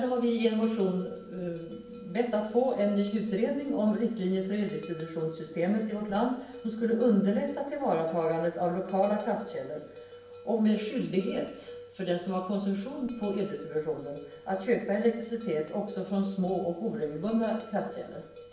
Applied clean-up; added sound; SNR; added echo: none; Bell; 18 dB; reverberation time 0.6 s.